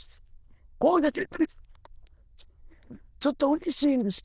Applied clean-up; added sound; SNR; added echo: neural diffusion model UNIVERSE++.